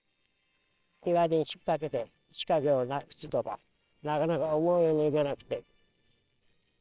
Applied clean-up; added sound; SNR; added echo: neural separator model SepFormer WHAMR!.